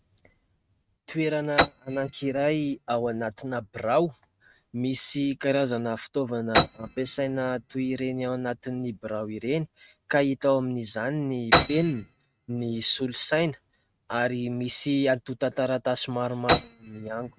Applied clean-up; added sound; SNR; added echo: neural mask model RNNoise.